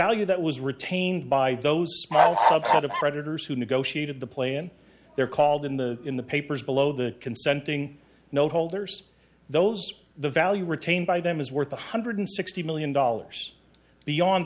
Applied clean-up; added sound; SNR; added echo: none; Bird / Fowl; -5 dB; none.